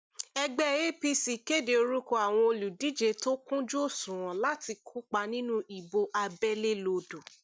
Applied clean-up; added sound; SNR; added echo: none; none; none; none.